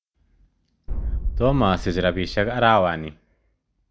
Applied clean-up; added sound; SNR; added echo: none; Boom; 5 dB; none.